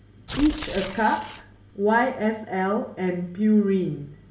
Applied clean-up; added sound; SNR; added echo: none; Tearing; 11 dB; reverberation time 0.5 s.